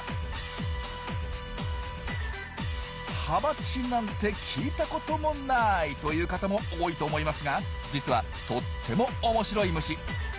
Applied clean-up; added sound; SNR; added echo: none; none; none; none.